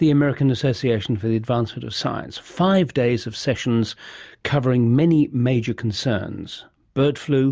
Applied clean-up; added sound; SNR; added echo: none; none; none; none.